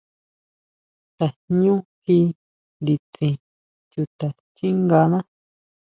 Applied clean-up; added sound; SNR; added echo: none; none; none; none.